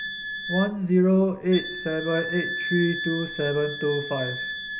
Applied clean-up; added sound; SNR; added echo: none; Wind instrument, woodwind instrument; 7 dB; none.